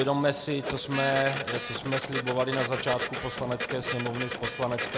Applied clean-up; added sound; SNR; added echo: none; Printer; 5 dB; none.